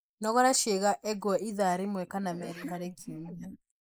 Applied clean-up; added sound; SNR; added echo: neural mask model Resemble Enhance denoiser.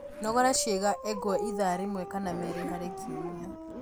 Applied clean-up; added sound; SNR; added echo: none; Zipper (clothing) + Dog; 7 dB; none.